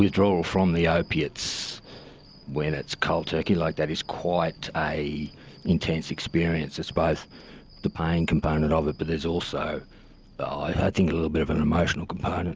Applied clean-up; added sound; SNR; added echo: none; none; none; none.